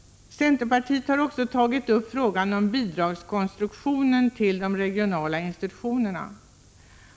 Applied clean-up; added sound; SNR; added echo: none; none; none; none.